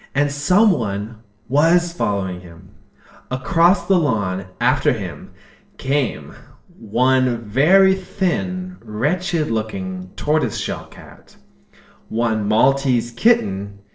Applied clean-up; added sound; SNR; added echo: neural separator model SepFormer DNS4.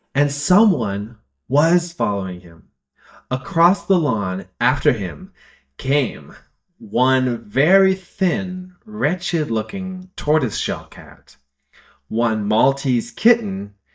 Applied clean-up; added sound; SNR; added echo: neural mask model DeepFilterNet 3.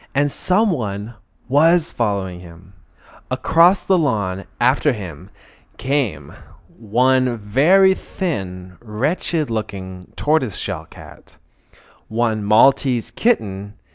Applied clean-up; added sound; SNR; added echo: none; none; none; none.